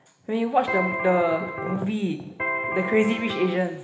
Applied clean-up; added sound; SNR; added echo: none; Electric guitar; 4 dB; reverberation time 1.1 s.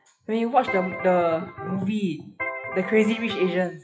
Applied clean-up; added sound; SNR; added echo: classical method WPE with log-MMSE.